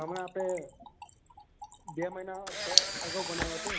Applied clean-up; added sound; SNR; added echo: none; Camera + Trickle, dribble / Splash, splatter; -4 dB; none.